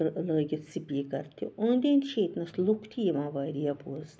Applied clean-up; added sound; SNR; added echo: none; none; none; none.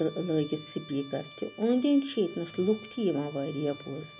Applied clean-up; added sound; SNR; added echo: none; Trumpet; 18 dB; none.